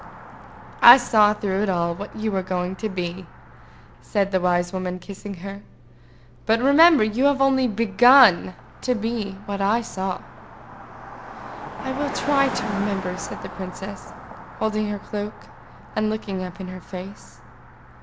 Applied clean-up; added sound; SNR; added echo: none; Car passing by; 14 dB; none.